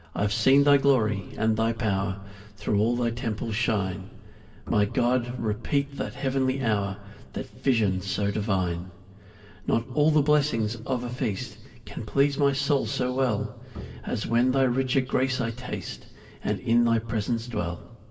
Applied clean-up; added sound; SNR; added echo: none; Bowed string instrument; 17 dB; reverberation time 1.6 s.